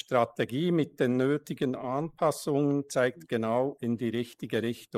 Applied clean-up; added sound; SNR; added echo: neural mask model Resemble Enhance denoiser.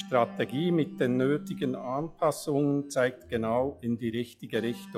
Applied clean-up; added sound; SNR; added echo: classical method log-MMSE.